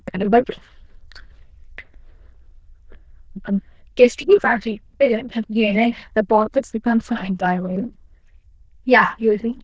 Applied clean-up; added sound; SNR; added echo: neural diffusion model UNIVERSE++.